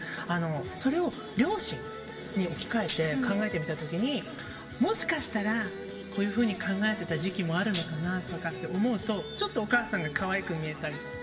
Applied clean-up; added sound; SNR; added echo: none; Tambourine; 14 dB; reverberation time 1.9 s.